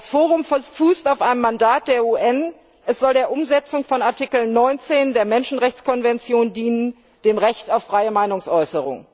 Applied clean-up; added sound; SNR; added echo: none; none; none; none.